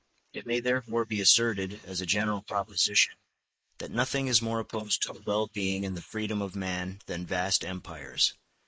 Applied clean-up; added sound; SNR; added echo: neural mask model Resemble Enhance denoiser.